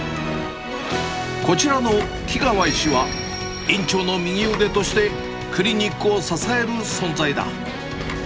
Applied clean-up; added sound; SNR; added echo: none; Engine; 13 dB; none.